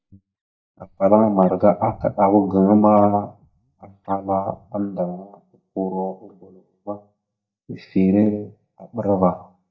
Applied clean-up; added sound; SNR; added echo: neural mask model DeepFilterNet 3.